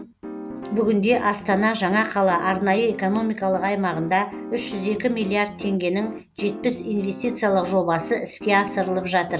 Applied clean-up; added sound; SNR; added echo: none; Piano; 13 dB; none.